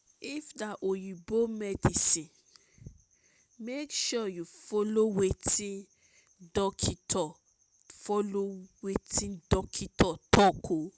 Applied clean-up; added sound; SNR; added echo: none; none; none; none.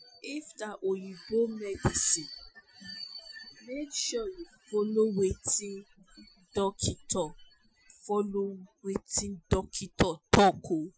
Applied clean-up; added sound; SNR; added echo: classical method Wiener filter.